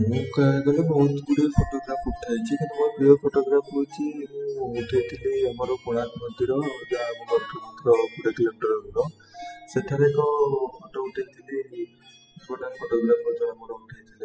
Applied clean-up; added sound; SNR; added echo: classical method spectral subtraction.